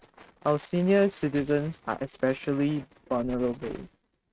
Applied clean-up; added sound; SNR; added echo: neural mask model RNNoise.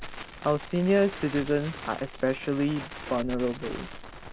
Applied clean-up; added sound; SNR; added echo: none; Crackle; 12 dB; none.